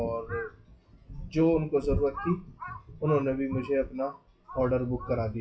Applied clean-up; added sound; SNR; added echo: classical method WPE with log-MMSE.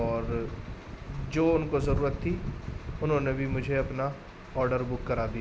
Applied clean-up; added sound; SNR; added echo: none; none; none; none.